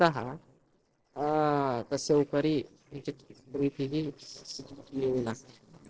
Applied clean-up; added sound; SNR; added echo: neural separator model SepFormer DNS4.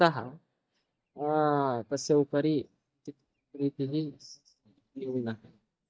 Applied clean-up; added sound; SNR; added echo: neural mask model DeepFilterNet 3.